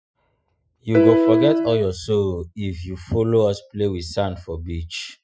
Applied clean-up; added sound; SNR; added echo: classical method Wiener filter.